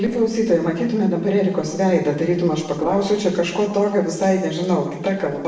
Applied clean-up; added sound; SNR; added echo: neural separator model SepFormer DNS4.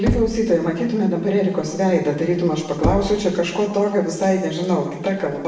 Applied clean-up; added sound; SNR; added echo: none; Knock / Wood; 10 dB; reverberation time 0.9 s.